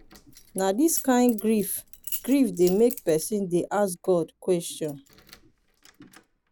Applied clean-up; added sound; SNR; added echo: none; Keys jangling; 16 dB; none.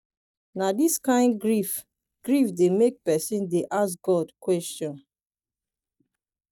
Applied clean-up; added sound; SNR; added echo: neural mask model DeepFilterNet 3.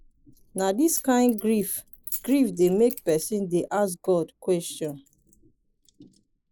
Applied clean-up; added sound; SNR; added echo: neural mask model Resemble Enhance denoiser.